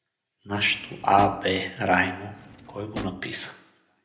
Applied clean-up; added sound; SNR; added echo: none; Drawer open or close; 14 dB; reverberation time 0.7 s.